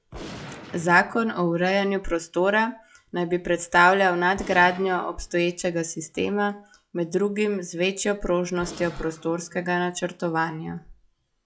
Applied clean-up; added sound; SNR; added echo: classical method log-MMSE.